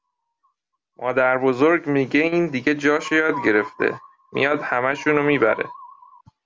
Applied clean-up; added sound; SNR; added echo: none; Musical instrument; 19 dB; none.